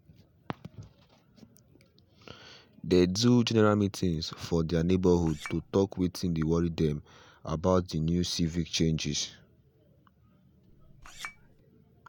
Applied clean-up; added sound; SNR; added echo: none; Chink, clink; 18 dB; none.